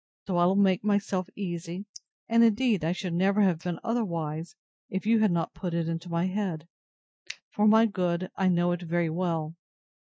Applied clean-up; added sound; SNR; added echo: neural mask model DeepFilterNet 3.